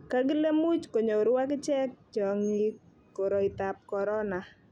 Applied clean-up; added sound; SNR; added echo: none; none; none; none.